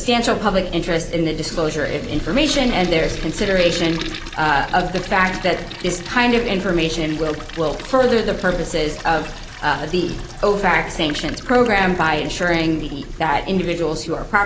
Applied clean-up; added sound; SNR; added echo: none; Toilet flush; 15 dB; none.